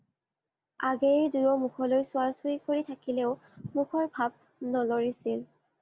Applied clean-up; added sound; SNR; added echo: none; none; none; none.